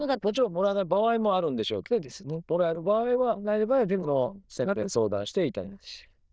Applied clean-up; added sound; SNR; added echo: neural diffusion model UNIVERSE++.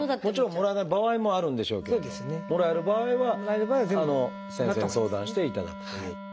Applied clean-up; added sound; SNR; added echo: none; Wind instrument, woodwind instrument; 13 dB; none.